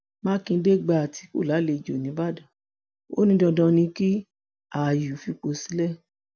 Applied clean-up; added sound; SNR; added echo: none; none; none; none.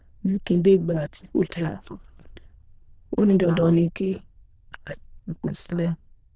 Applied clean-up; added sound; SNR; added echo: neural diffusion model UNIVERSE++.